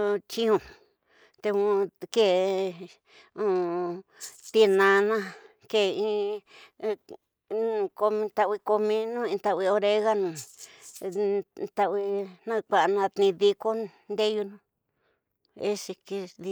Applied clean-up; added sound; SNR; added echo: neural mask model Resemble Enhance denoiser.